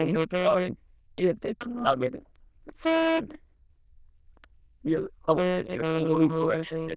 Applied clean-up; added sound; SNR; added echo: neural diffusion model UNIVERSE++.